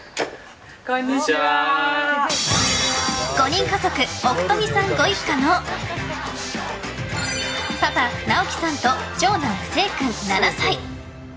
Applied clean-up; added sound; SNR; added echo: none; none; none; none.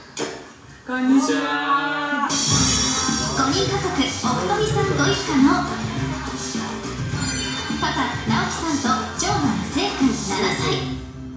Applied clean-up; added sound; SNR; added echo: none; none; none; reverberation time 0.7 s.